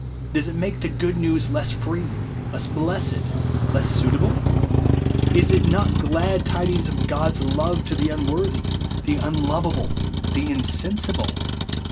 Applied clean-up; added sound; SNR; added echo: none; Motor vehicle (road); -3 dB; reverberation time 0.2 s.